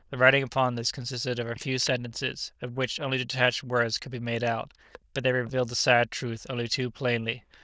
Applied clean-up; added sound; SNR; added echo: neural diffusion model UNIVERSE++.